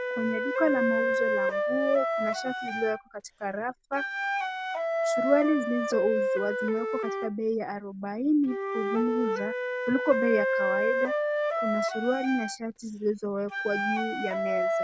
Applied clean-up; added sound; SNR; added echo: none; Wind instrument, woodwind instrument; -1 dB; none.